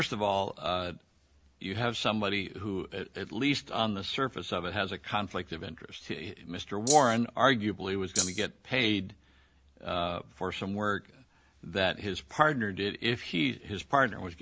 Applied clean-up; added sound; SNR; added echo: none; Rattle (instrument); 0 dB; none.